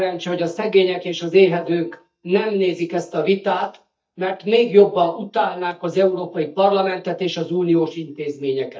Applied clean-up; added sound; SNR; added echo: neural mask model DeepFilterNet 3.